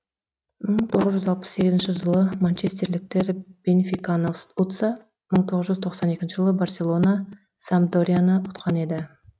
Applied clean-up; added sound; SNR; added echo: neural mask model RNNoise.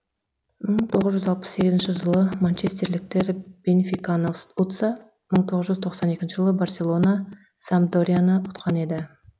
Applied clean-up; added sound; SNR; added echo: none; none; none; none.